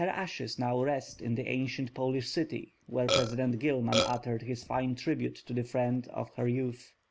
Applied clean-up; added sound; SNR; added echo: none; Burping, eructation; -2 dB; none.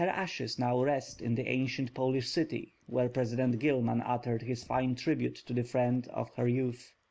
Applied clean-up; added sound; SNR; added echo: none; none; none; none.